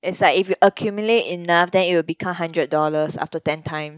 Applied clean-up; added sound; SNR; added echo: neural mask model DeepFilterNet 3.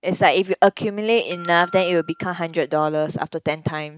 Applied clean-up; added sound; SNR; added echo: neural mask model RNNoise.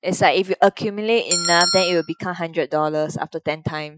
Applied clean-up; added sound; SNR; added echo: classical method Wiener filter.